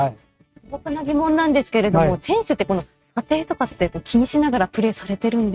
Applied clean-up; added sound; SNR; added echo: neural mask model RNNoise.